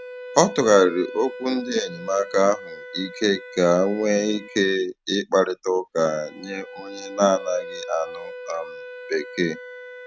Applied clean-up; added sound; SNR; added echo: none; Wind instrument, woodwind instrument; 15 dB; none.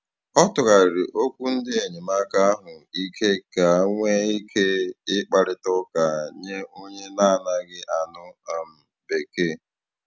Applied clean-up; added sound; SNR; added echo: none; none; none; none.